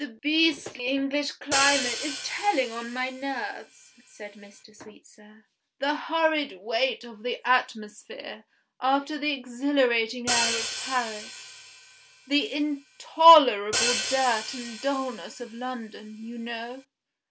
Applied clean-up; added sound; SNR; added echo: none; Hi-hat; 6 dB; none.